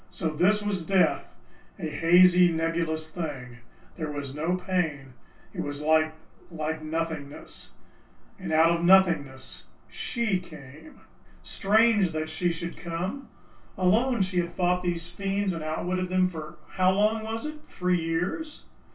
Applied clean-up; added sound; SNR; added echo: none; none; none; reverberation time 0.2 s.